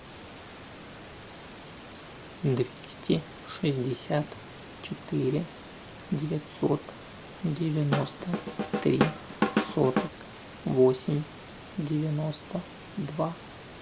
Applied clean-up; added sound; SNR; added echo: none; Drum / Drum kit; -1 dB; none.